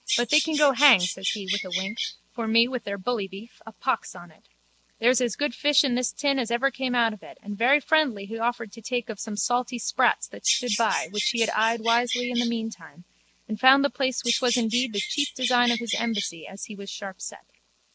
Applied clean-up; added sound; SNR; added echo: neural mask model Resemble Enhance denoiser.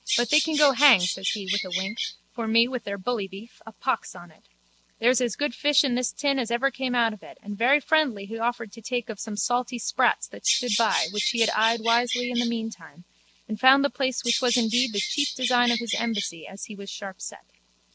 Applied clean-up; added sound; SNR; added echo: none; Bird vocalization, bird call, bird song; 2 dB; none.